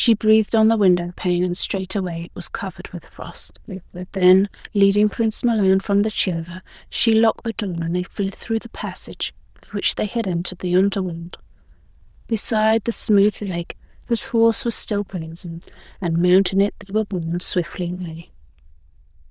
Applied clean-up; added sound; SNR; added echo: neural diffusion model UNIVERSE++.